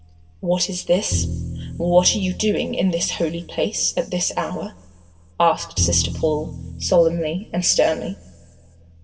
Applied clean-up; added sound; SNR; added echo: none; Bowed string instrument; 10 dB; reverberation time 1.3 s.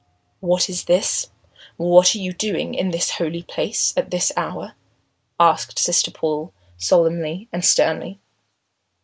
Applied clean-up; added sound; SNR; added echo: none; none; none; none.